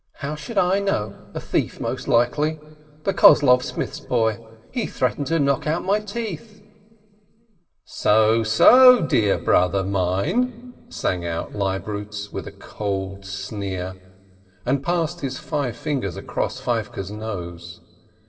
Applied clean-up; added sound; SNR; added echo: none; none; none; reverberation time 1.7 s.